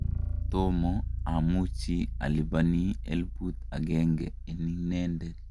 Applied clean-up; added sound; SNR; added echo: none; Bass guitar; 4 dB; none.